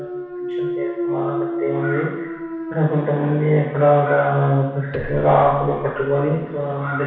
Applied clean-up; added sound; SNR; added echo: none; Thump, thud; 9 dB; reverberation time 1.1 s.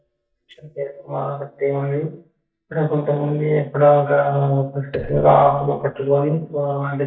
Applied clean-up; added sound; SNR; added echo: neural mask model DeepFilterNet 3.